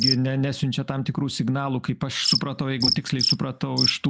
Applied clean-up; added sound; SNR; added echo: none; Cricket; 3 dB; none.